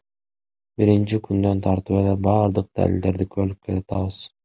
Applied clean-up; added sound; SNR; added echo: none; none; none; none.